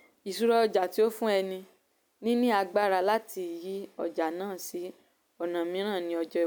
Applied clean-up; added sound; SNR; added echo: none; none; none; none.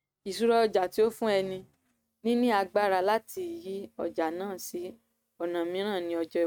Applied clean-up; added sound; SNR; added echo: neural mask model RNNoise.